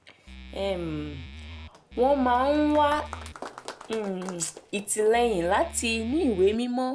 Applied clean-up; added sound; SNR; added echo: none; Applause + Musical instrument; 15 dB; none.